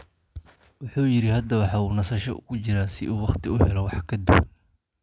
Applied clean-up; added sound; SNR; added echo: none; none; none; none.